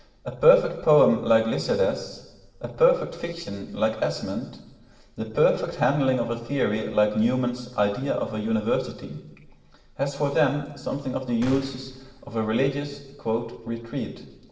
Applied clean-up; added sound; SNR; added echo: none; Gunshot, gunfire; 16 dB; reverberation time 1.0 s.